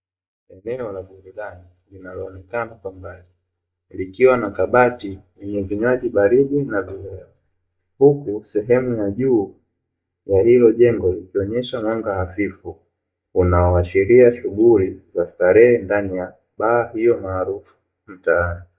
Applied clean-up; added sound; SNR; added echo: neural mask model DeepFilterNet 3.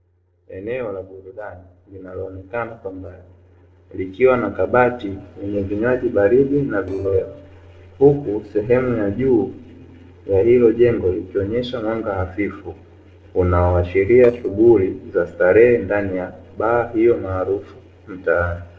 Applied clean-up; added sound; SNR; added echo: neural separator model SepFormer DNS4.